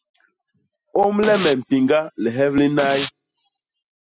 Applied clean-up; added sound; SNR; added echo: classical method spectral subtraction.